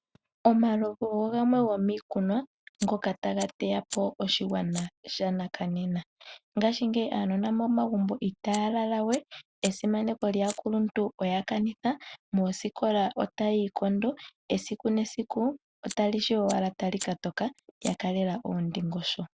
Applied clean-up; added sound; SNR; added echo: none; Fire; 17 dB; none.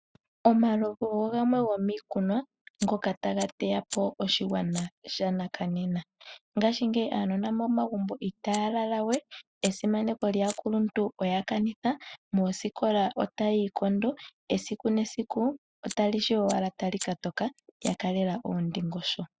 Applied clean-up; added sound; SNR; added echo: classical method spectral subtraction.